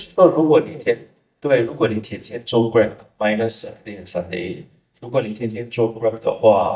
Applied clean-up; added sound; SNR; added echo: neural mask model DeepFilterNet 3.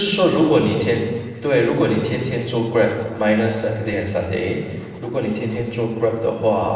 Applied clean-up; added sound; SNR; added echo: neural separator model SepFormer DNS4.